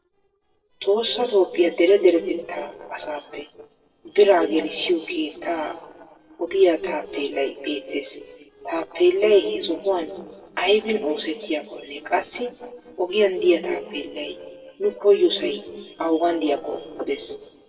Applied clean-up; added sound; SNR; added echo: neural separator model SepFormer DNS4.